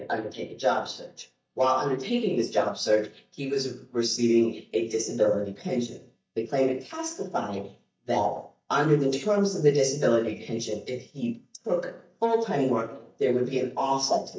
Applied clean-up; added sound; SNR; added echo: neural mask model DeepFilterNet 3.